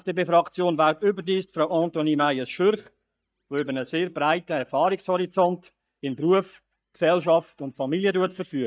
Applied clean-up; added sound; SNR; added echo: neural mask model DeepFilterNet 3.